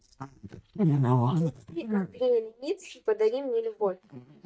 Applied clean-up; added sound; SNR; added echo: neural mask model DeepFilterNet 3.